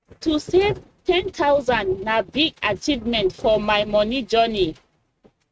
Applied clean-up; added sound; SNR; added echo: neural mask model RNNoise.